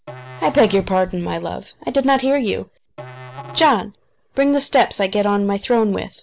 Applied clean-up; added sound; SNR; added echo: none; Musical instrument; 20 dB; none.